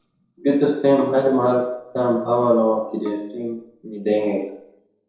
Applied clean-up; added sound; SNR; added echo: neural separator model SepFormer DNS4.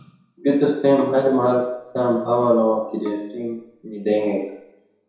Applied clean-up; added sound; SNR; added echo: none; Bowed string instrument; 19 dB; reverberation time 0.7 s.